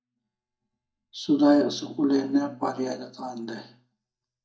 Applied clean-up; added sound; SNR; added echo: neural mask model DeepFilterNet 3.